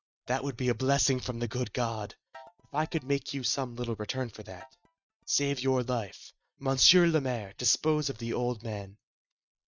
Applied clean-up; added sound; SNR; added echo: neural mask model RNNoise.